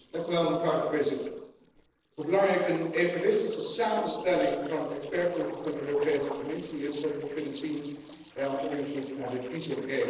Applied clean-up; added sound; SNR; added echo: neural separator model SepFormer DNS4.